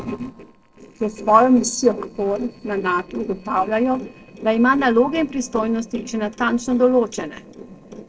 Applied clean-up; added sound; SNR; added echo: neural separator model SepFormer DNS4.